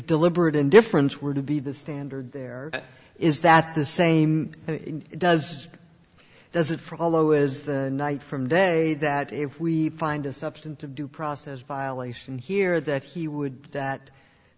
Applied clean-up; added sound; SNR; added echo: none; none; none; none.